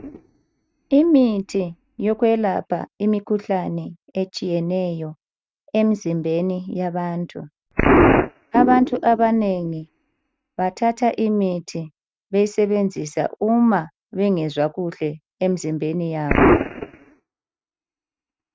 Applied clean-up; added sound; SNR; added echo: neural mask model RNNoise.